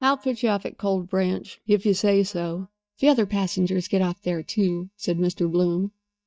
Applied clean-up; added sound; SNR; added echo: neural mask model DeepFilterNet 3.